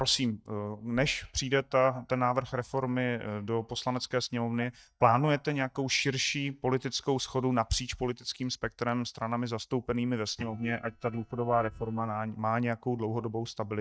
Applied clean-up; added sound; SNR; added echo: neural mask model DeepFilterNet 3.